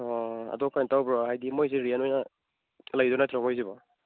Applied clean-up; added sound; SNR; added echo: none; none; none; none.